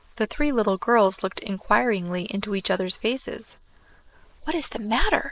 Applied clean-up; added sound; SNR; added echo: neural mask model Resemble Enhance denoiser.